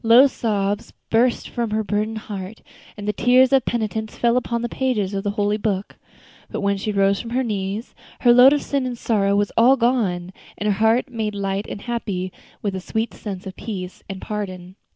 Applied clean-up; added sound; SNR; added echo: none; none; none; none.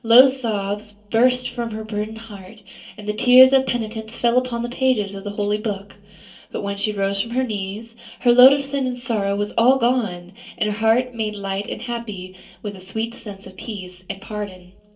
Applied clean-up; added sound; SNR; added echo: none; none; none; reverberation time 0.2 s.